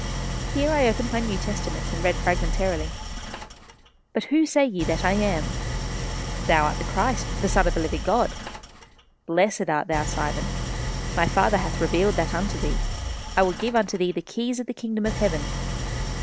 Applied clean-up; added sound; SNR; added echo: none; Idling; 3 dB; none.